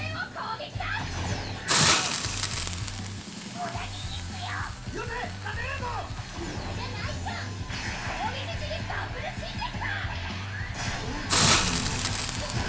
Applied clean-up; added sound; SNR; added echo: none; Hiss; 0 dB; reverberation time 0.3 s.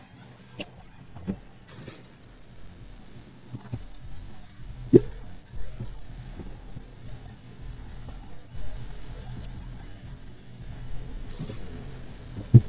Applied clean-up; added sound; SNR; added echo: neural mask model DeepFilterNet 3.